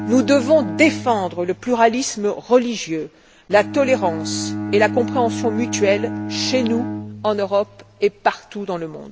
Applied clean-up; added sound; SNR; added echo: none; Bowed string instrument; 9 dB; none.